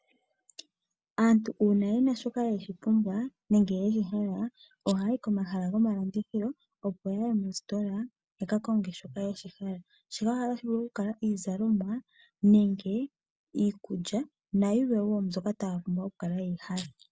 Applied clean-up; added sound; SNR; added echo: none; none; none; none.